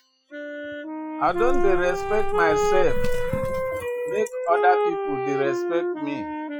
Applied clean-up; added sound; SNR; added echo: classical method Wiener filter.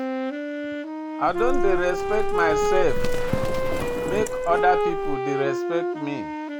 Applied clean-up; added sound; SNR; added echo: none; Livestock, farm animals, working animals + Wind instrument, woodwind instrument; -3 dB; none.